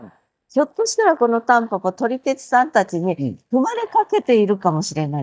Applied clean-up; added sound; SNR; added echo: neural mask model DeepFilterNet 3.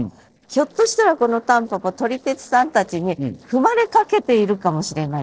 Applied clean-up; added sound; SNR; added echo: neural separator model SepFormer DNS4.